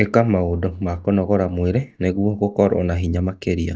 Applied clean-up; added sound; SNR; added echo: neural mask model DeepFilterNet 3.